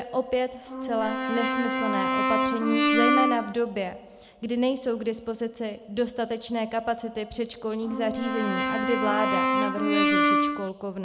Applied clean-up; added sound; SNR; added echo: none; Brass instrument; -4 dB; none.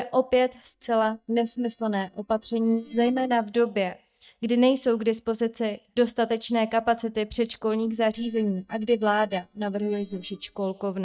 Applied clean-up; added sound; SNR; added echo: neural mask model DeepFilterNet 3.